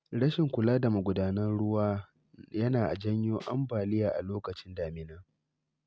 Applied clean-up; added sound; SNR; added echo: neural mask model RNNoise.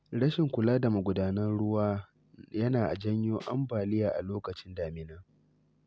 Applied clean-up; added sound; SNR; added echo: none; Snare drum; 19 dB; none.